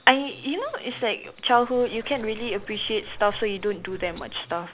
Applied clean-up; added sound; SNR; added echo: none; Water; 15 dB; none.